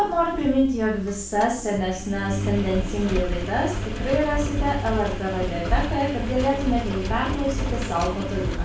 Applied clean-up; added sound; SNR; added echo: none; Engine; 4 dB; reverberation time 0.4 s.